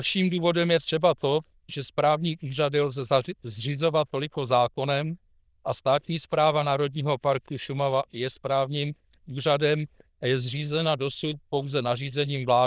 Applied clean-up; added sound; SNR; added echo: neural diffusion model UNIVERSE++.